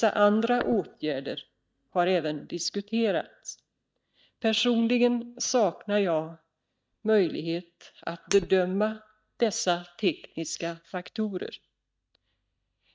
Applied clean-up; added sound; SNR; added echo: neural mask model DeepFilterNet 3.